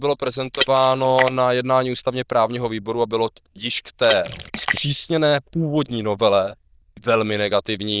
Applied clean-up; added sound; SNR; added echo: neural diffusion model UNIVERSE++.